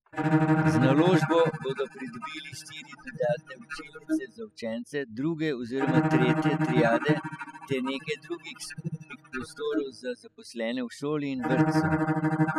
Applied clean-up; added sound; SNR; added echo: classical method spectral subtraction.